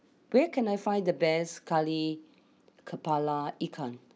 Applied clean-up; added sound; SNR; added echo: none; none; none; none.